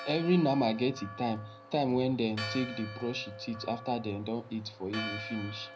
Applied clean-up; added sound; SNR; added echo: none; Church bell; 12 dB; reverberation time 0.4 s.